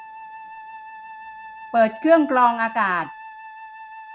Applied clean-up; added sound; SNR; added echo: none; Wind instrument, woodwind instrument; 16 dB; none.